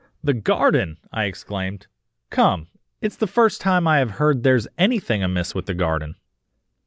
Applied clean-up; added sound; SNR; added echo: none; none; none; none.